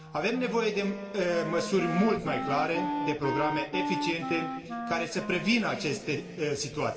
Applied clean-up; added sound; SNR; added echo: none; Wind instrument, woodwind instrument; 6 dB; reverberation time 2.2 s.